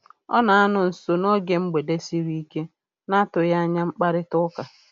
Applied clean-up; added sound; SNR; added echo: none; none; none; none.